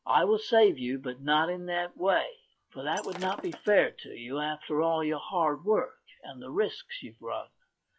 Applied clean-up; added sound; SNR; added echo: classical method log-MMSE.